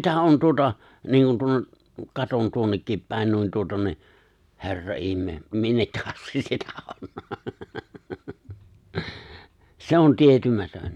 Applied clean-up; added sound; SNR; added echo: none; none; none; none.